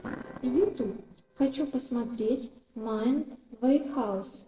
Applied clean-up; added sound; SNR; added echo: neural separator model SepFormer DNS4.